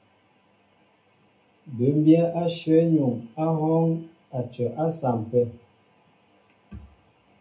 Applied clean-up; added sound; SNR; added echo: none; none; none; reverberation time 0.3 s.